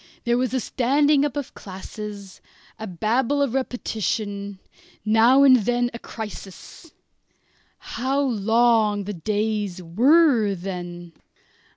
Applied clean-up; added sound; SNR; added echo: none; none; none; none.